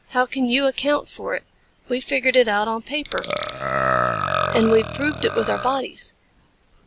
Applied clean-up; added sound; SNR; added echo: none; Alarm + Burping, eructation; 0 dB; none.